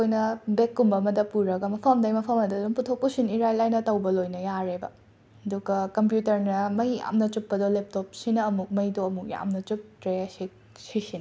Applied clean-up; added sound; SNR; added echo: none; none; none; none.